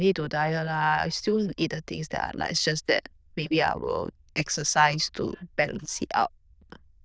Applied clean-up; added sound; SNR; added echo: neural diffusion model UNIVERSE++.